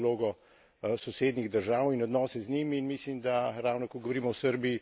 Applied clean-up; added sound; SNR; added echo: none; none; none; none.